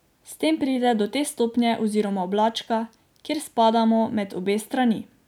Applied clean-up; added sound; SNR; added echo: none; none; none; none.